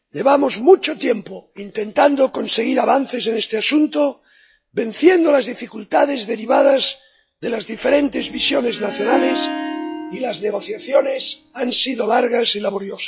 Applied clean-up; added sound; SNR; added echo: classical method log-MMSE.